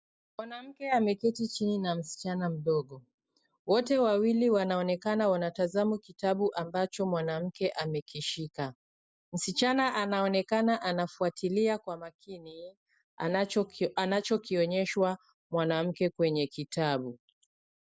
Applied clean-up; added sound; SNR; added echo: none; none; none; none.